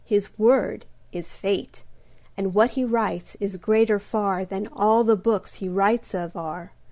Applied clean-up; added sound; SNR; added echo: none; none; none; none.